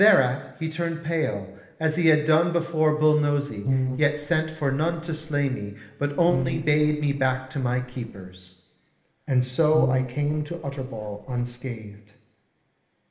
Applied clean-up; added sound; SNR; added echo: neural separator model SepFormer DNS4.